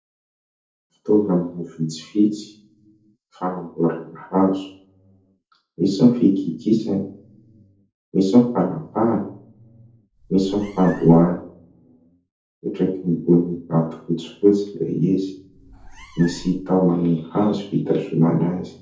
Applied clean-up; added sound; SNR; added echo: neural separator model SepFormer DNS4.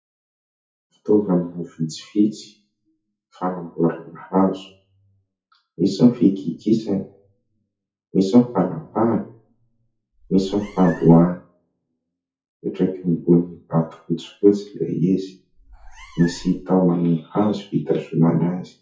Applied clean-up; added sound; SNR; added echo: classical method WPE with log-MMSE.